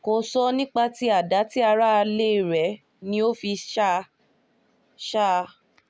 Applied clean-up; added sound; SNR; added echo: none; none; none; none.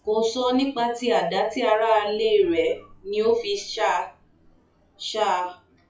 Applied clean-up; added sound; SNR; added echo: classical method WPE with log-MMSE.